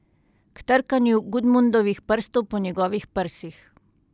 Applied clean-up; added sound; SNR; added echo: none; none; none; none.